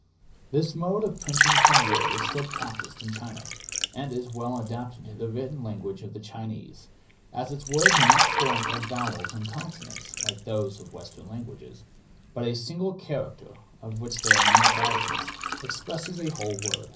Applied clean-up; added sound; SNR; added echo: none; Liquid; -4 dB; reverberation time 0.5 s.